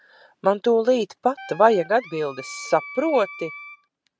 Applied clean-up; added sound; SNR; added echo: none; Wind instrument, woodwind instrument; 16 dB; none.